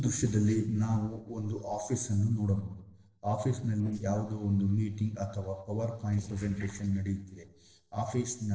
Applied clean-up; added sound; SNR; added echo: neural separator model SepFormer DNS4.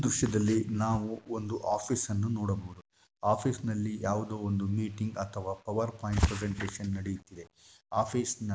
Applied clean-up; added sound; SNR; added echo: none; none; none; none.